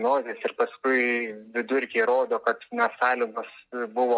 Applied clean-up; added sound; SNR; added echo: none; none; none; none.